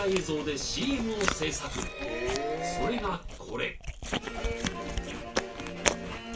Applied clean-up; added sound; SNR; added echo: none; Chewing, mastication; 3 dB; reverberation time 0.2 s.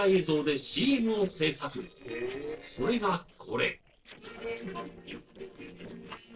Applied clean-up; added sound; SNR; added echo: neural separator model SepFormer DNS4.